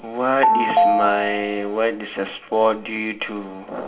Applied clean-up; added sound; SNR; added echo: none; Telephone; -1 dB; reverberation time 0.4 s.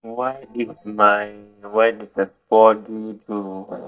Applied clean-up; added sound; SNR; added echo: neural mask model DeepFilterNet 3.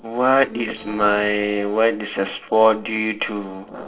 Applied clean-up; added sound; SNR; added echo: neural separator model SepFormer DNS4.